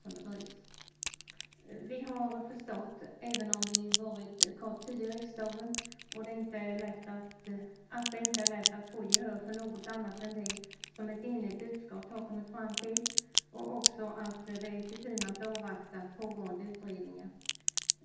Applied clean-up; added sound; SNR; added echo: none; Crack; -2 dB; reverberation time 0.9 s.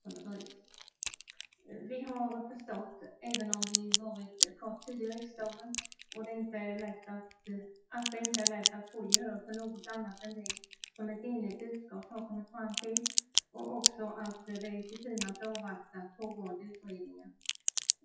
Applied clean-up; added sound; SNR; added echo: classical method WPE with log-MMSE.